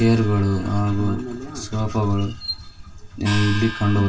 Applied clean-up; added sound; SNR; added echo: none; Gong; 13 dB; reverberation time 0.2 s.